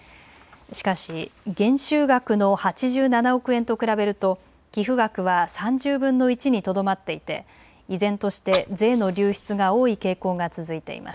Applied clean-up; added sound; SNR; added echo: none; Fire; 16 dB; none.